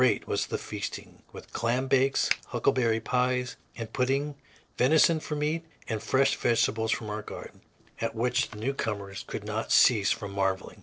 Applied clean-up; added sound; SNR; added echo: neural separator model SepFormer DNS4.